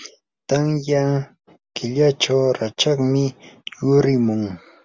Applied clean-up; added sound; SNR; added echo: none; none; none; none.